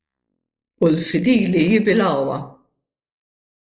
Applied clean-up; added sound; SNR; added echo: neural mask model Resemble Enhance denoiser.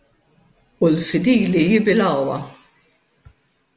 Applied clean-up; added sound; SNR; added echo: none; none; none; none.